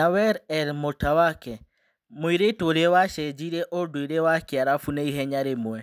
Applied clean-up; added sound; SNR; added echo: none; none; none; none.